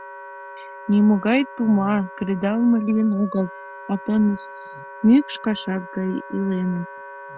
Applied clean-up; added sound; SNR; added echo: none; Wind instrument, woodwind instrument; 16 dB; none.